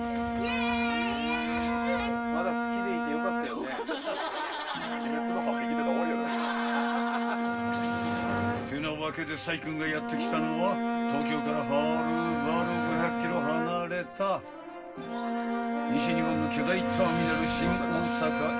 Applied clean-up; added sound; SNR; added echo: none; Bowed string instrument; -2 dB; reverberation time 0.1 s.